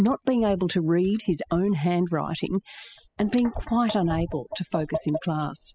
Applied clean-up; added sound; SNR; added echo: classical method spectral subtraction.